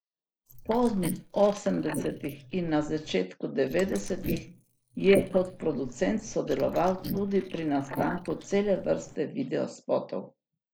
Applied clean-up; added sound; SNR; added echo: neural mask model Resemble Enhance denoiser.